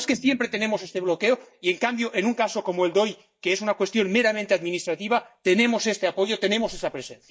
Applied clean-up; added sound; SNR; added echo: neural mask model DeepFilterNet 3.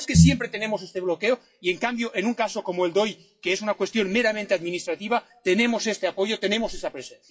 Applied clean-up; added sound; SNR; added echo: classical method WPE with log-MMSE.